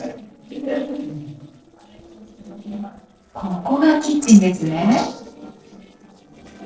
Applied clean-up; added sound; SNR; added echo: neural separator model SepFormer DNS4.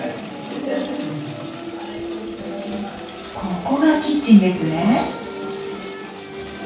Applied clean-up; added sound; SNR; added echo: none; Engine; 19 dB; reverberation time 0.7 s.